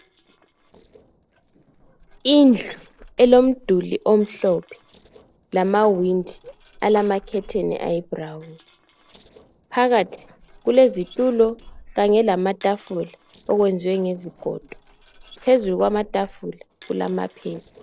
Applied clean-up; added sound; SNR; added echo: neural separator model SepFormer DNS4.